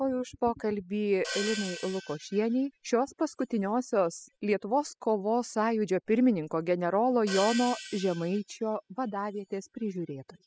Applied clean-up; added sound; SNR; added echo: classical method spectral subtraction.